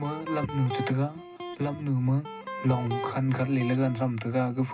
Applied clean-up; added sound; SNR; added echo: none; Electric guitar; 10 dB; reverberation time 0.2 s.